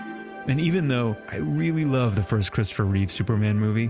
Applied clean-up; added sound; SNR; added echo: none; none; none; none.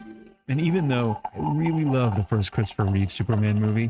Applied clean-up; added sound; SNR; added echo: neural mask model RNNoise.